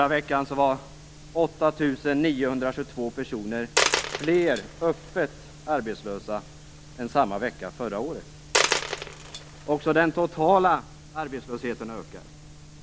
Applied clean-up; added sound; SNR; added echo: none; Coin (dropping); 8 dB; none.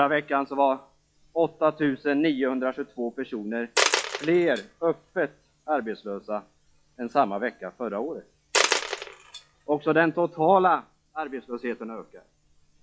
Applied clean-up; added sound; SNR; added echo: classical method log-MMSE.